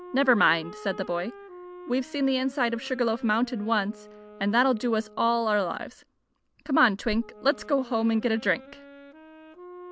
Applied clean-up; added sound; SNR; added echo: none; Wind instrument, woodwind instrument; 19 dB; none.